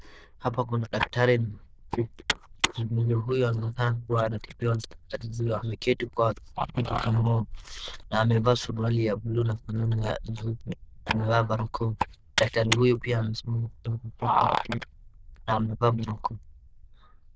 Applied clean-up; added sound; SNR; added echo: neural diffusion model UNIVERSE++.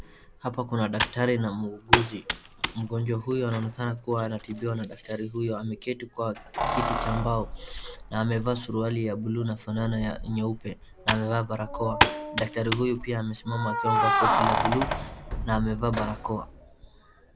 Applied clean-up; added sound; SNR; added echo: none; Computer keyboard + Keys jangling; 1 dB; none.